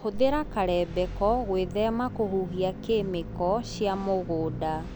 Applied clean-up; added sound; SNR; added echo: none; none; none; none.